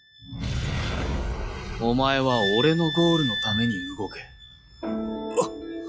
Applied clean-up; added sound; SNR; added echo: classical method log-MMSE.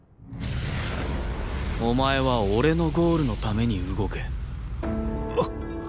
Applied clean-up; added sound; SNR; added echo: none; none; none; none.